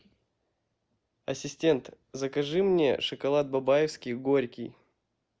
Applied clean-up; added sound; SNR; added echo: none; none; none; none.